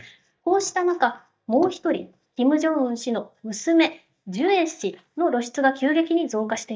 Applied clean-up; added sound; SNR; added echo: neural mask model DeepFilterNet 3.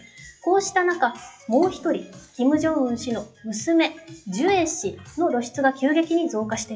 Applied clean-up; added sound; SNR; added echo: classical method WPE with log-MMSE.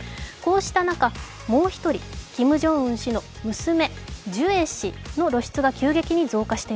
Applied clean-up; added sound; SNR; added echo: none; none; none; none.